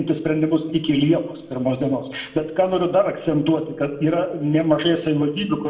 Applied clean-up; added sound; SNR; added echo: none; none; none; reverberation time 0.8 s.